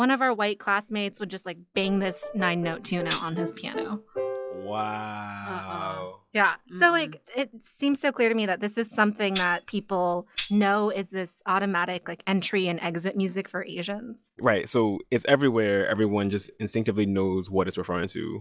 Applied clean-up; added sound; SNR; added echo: classical method log-MMSE.